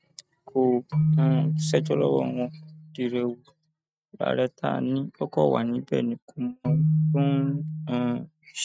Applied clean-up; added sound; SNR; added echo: neural mask model RNNoise.